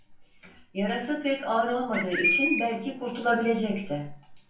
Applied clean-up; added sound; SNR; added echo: none; Bird; -2 dB; reverberation time 0.3 s.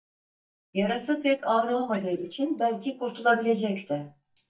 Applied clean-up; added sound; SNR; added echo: neural mask model DeepFilterNet 3.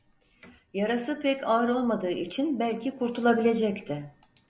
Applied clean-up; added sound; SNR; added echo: none; none; none; none.